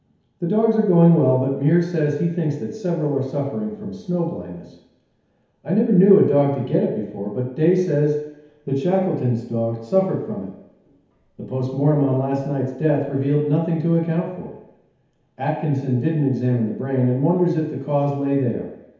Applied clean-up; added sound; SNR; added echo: none; none; none; reverberation time 1.0 s.